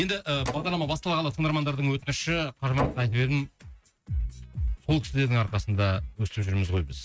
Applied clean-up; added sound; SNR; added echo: neural mask model RNNoise.